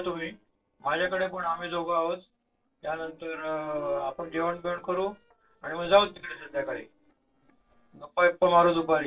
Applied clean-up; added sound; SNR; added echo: neural separator model SepFormer DNS4.